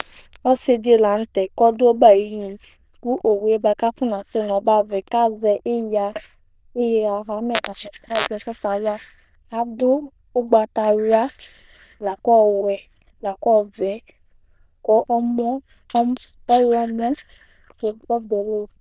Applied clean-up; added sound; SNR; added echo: neural diffusion model UNIVERSE++.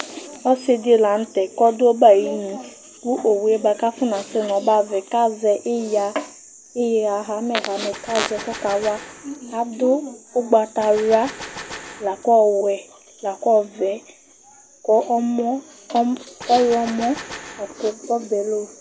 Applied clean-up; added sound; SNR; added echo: none; Gunshot, gunfire; 16 dB; none.